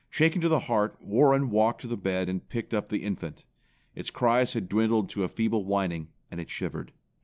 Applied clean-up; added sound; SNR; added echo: none; none; none; none.